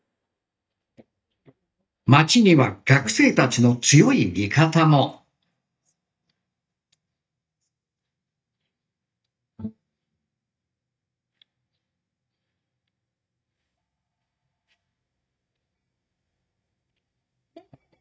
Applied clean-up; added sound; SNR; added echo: neural mask model DeepFilterNet 3.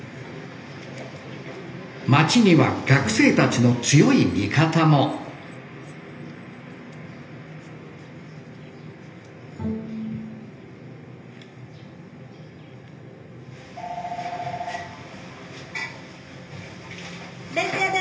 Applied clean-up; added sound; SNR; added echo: none; Bowed string instrument; 12 dB; reverberation time 1.4 s.